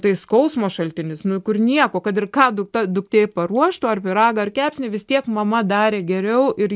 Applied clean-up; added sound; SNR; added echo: none; none; none; none.